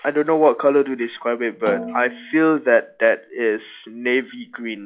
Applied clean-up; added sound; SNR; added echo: classical method log-MMSE.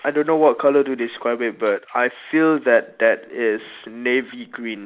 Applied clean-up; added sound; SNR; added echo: neural mask model Resemble Enhance denoiser.